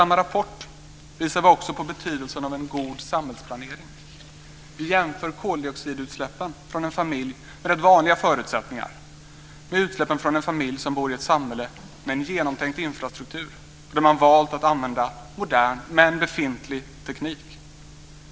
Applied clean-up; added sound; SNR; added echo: none; none; none; none.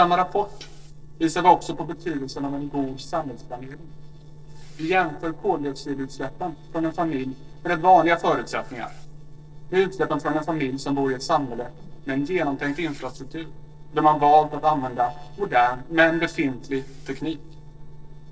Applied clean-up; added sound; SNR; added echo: neural separator model SepFormer DNS4.